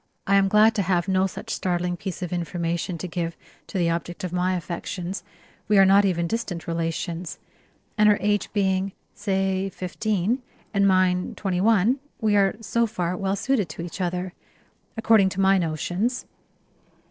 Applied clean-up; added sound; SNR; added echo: neural separator model SepFormer DNS4.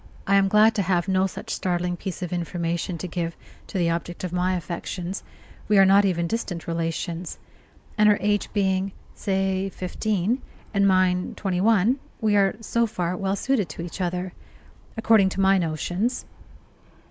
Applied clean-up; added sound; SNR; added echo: none; Fixed-wing aircraft, airplane; 19 dB; none.